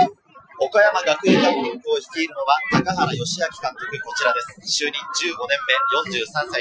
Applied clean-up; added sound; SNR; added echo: classical method Wiener filter.